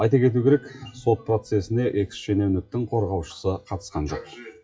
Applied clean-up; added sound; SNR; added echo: classical method WPE with log-MMSE.